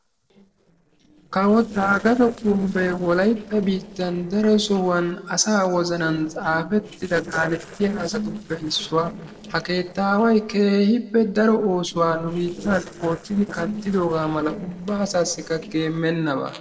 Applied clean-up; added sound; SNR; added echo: neural separator model SepFormer DNS4.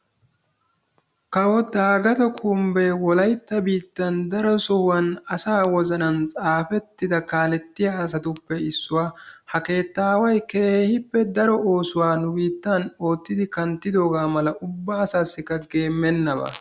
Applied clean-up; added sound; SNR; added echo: none; none; none; none.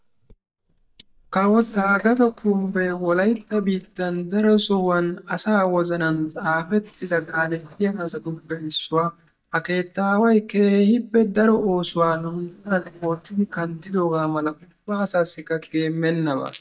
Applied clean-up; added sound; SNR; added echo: neural mask model DeepFilterNet 3.